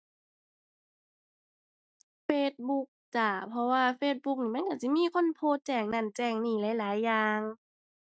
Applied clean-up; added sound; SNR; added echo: none; none; none; none.